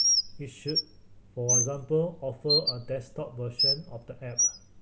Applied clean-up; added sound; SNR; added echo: none; Bird; -4 dB; none.